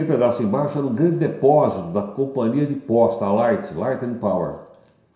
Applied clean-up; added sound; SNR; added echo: none; none; none; reverberation time 0.7 s.